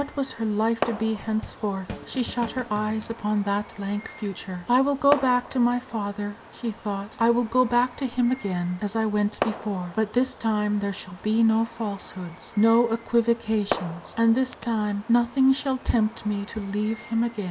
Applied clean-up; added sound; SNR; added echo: none; Fireworks + Drum kit; 14 dB; none.